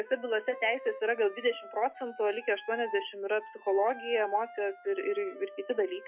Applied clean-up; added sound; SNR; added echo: classical method log-MMSE.